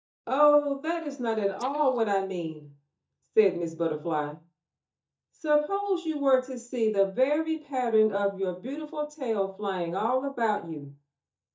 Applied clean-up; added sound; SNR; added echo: neural mask model DeepFilterNet 3.